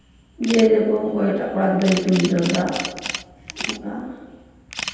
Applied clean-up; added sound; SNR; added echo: none; Camera; 11 dB; reverberation time 1.2 s.